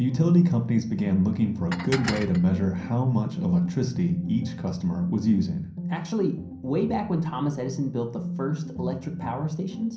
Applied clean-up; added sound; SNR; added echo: none; Dishes, pots, and pans; 10 dB; reverberation time 0.6 s.